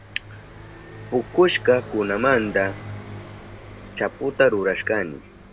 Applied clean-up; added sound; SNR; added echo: none; Car passing by; 15 dB; none.